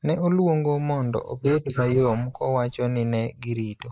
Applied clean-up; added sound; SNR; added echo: neural mask model Resemble Enhance denoiser.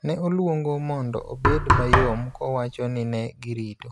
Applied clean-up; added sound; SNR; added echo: none; Knock; -1 dB; none.